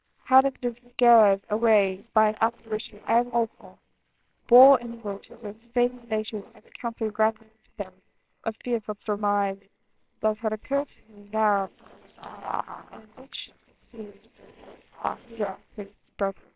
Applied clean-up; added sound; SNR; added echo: neural separator model SepFormer WHAMR!.